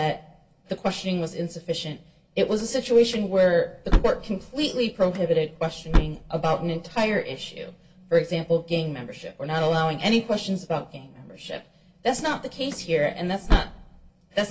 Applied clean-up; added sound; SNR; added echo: none; Slam / Car; 2 dB; reverberation time 0.2 s.